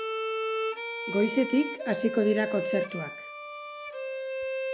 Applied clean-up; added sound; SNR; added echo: none; Bowed string instrument; 3 dB; none.